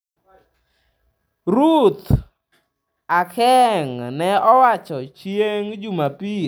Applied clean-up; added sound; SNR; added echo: none; none; none; none.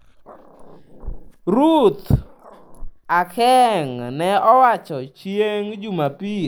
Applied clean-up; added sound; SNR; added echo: none; Growling; 19 dB; none.